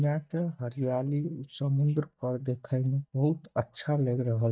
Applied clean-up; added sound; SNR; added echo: neural mask model DeepFilterNet 3.